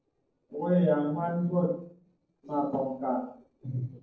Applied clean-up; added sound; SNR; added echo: neural separator model SepFormer DNS4.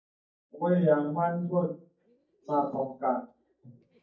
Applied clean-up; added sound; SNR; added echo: neural mask model DeepFilterNet 3.